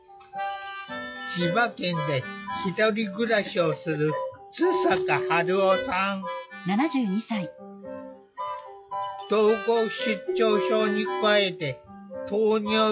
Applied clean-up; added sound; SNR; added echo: classical method log-MMSE.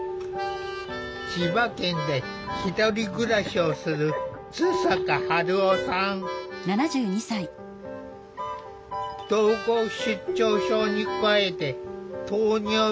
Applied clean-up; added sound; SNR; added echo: none; Keyboard (musical); 9 dB; none.